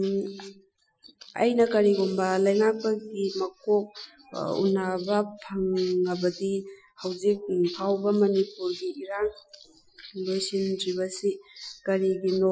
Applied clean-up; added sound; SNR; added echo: classical method Wiener filter.